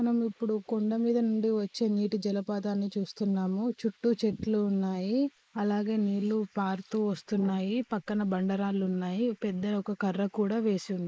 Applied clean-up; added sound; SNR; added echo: neural mask model Resemble Enhance denoiser.